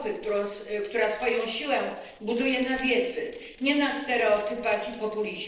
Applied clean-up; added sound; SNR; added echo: neural separator model SepFormer DNS4.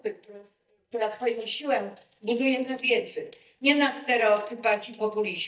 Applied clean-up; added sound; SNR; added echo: neural mask model DeepFilterNet 3.